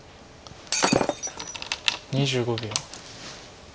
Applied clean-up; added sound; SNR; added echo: none; Shatter; -3 dB; none.